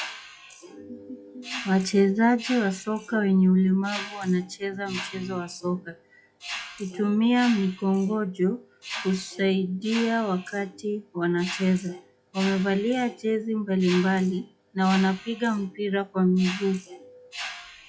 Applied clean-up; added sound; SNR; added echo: classical method log-MMSE.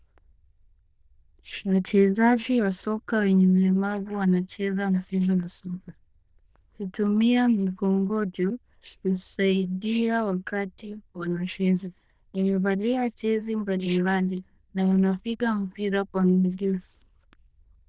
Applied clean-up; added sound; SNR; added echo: neural diffusion model UNIVERSE++.